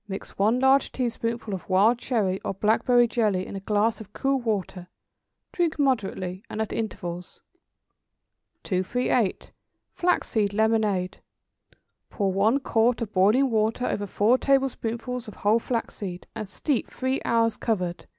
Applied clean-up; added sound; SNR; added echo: none; none; none; none.